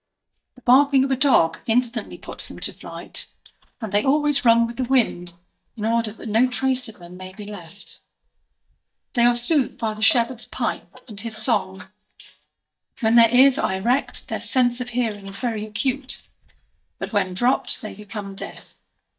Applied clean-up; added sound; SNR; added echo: neural mask model DeepFilterNet 3.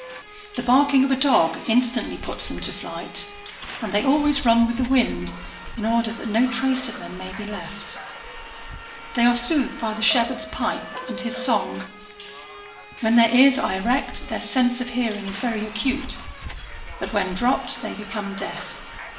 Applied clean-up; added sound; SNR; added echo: none; Subway, metro, underground; 12 dB; reverberation time 0.7 s.